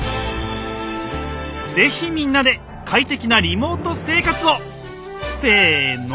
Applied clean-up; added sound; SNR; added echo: none; none; none; none.